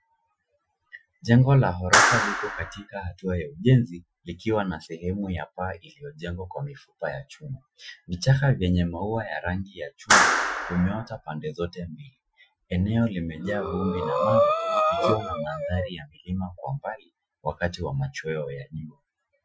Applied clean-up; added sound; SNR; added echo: classical method Wiener filter.